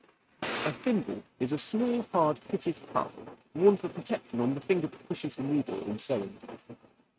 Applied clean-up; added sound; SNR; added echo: neural mask model RNNoise.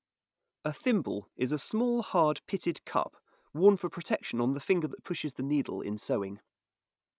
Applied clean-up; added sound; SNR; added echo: none; none; none; none.